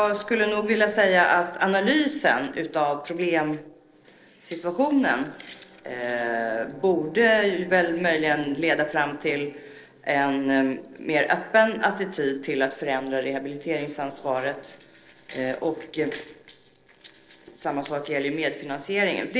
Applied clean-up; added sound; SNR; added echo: neural separator model SepFormer DNS4.